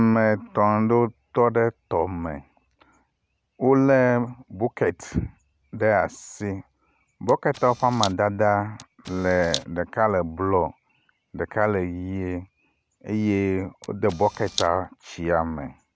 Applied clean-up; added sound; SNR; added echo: none; Camera; 12 dB; none.